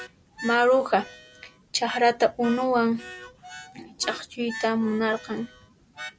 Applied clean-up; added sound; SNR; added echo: none; Harmonica; 16 dB; none.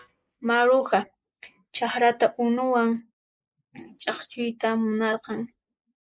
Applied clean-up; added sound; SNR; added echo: neural mask model Resemble Enhance denoiser.